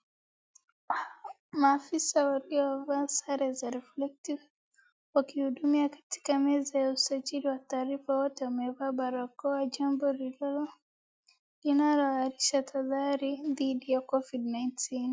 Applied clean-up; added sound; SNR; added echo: none; none; none; none.